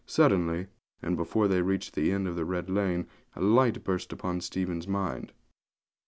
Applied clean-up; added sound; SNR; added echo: none; none; none; none.